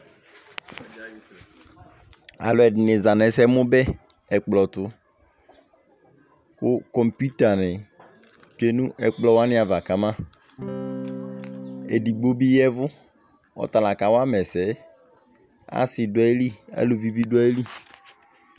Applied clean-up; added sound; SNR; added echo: none; Electric guitar / Strum; 10 dB; none.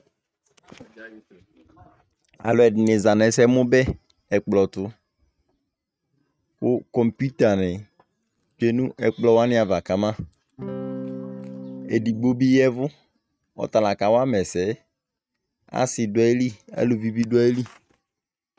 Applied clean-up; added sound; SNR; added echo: neural mask model RNNoise.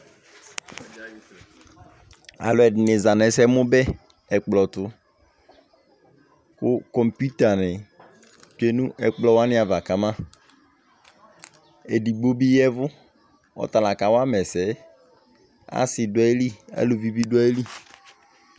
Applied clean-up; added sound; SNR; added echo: none; none; none; none.